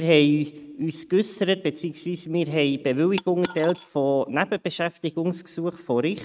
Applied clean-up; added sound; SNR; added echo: neural mask model RNNoise.